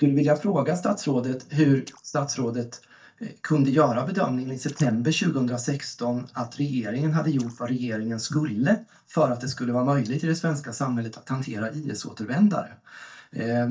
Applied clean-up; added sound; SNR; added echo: neural mask model DeepFilterNet 3.